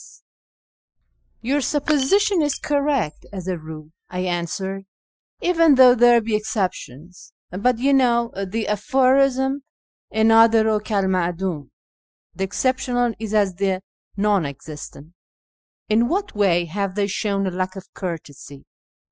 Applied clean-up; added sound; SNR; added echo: classical method Wiener filter.